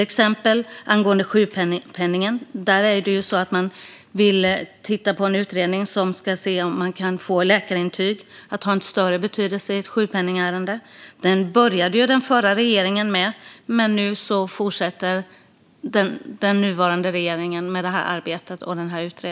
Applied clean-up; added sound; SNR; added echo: none; none; none; none.